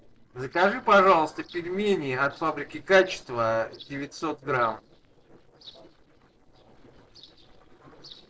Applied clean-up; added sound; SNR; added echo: neural separator model SepFormer DNS4.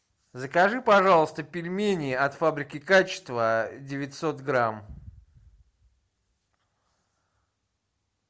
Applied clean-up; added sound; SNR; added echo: none; none; none; none.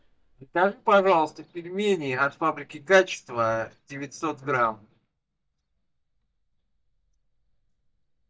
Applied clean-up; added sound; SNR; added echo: neural mask model DeepFilterNet 3.